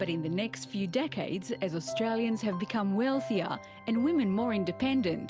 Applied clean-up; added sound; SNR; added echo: none; none; none; none.